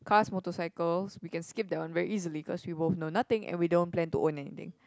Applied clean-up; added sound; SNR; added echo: none; none; none; none.